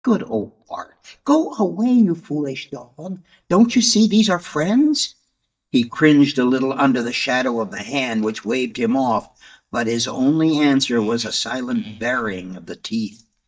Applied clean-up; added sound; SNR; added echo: neural mask model DeepFilterNet 3.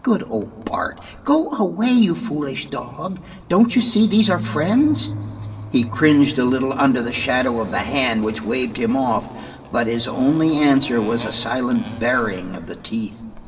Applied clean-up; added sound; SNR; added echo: none; Motorcycle; 17 dB; reverberation time 2.0 s.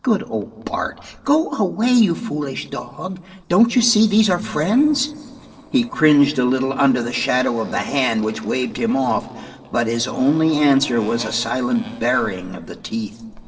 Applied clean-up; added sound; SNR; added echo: neural separator model SepFormer DNS4.